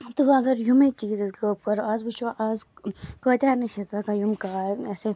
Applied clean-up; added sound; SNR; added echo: none; none; none; none.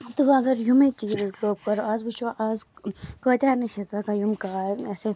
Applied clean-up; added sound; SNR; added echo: neural mask model Resemble Enhance denoiser.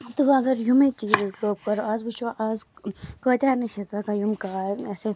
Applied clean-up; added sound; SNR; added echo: none; Domestic sounds, home sounds; 13 dB; none.